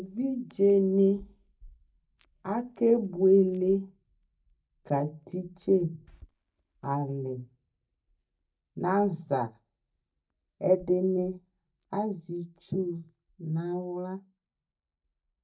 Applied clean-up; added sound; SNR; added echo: neural mask model DeepFilterNet 3.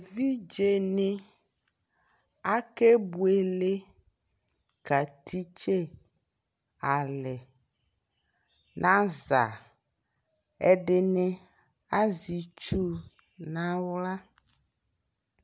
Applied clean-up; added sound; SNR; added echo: none; none; none; none.